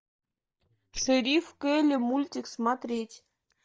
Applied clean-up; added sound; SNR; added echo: neural mask model DeepFilterNet 3.